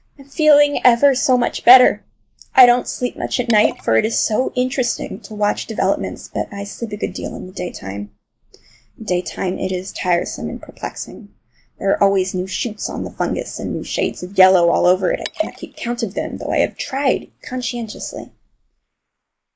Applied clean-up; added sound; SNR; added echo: neural mask model Resemble Enhance denoiser.